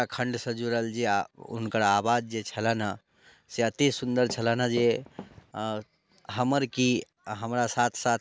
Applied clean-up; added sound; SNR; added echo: none; Walk, footsteps; 16 dB; none.